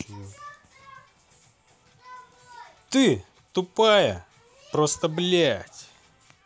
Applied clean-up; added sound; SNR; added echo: none; none; none; none.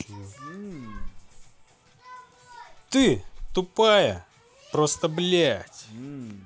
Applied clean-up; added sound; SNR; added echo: none; Respiratory sounds; 14 dB; none.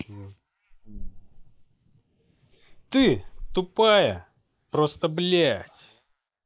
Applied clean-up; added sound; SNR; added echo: neural mask model Resemble Enhance denoiser.